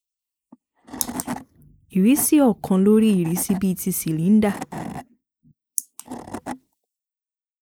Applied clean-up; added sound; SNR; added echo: neural mask model Resemble Enhance denoiser.